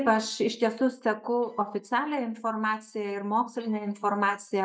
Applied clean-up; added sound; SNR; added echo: neural mask model DeepFilterNet 3.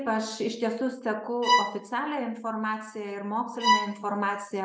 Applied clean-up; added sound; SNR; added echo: none; Bowed string instrument; -3 dB; none.